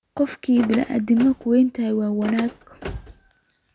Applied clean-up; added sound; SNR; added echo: none; Car; 14 dB; none.